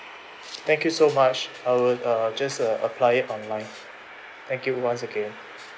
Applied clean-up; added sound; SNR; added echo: none; Train; 19 dB; none.